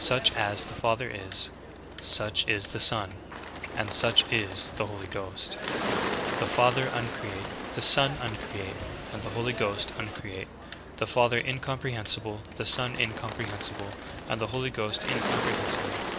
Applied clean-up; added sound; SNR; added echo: none; Bird; 7 dB; none.